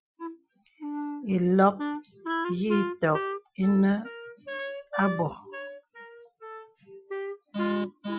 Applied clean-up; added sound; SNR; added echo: classical method Wiener filter.